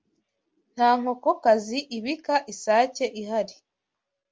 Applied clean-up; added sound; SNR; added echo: none; none; none; none.